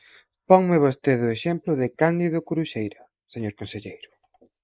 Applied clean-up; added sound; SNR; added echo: neural mask model Resemble Enhance denoiser.